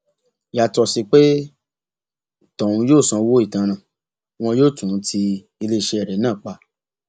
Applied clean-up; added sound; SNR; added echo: none; none; none; none.